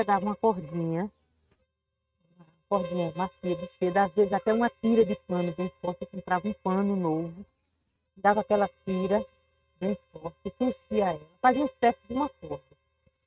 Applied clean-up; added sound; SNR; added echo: neural mask model RNNoise.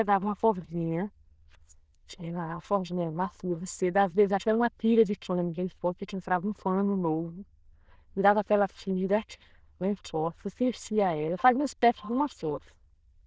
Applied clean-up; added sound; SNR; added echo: neural diffusion model UNIVERSE++.